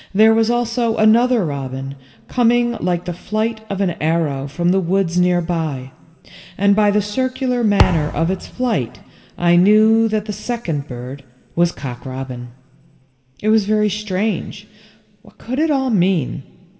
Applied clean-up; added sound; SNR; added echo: none; Thump, thud; 5 dB; reverberation time 1.6 s.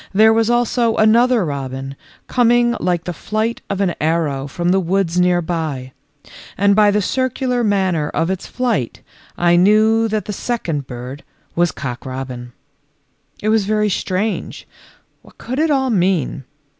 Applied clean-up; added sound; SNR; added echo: none; none; none; none.